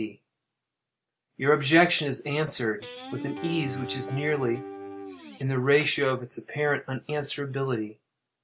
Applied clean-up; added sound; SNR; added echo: none; Guitar; 10 dB; none.